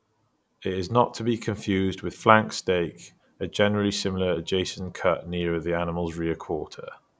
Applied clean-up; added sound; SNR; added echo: none; none; none; none.